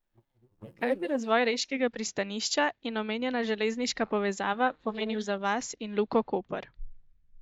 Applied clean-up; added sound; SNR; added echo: neural mask model DeepFilterNet 3.